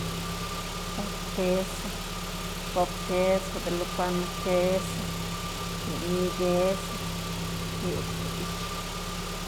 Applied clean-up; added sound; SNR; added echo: none; Engine / Car; 1 dB; none.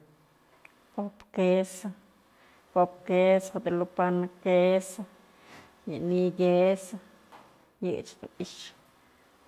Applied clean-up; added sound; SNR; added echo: none; none; none; none.